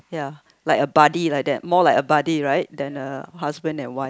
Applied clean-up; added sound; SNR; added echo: none; none; none; none.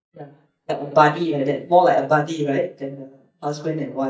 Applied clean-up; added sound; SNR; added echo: neural mask model DeepFilterNet 3.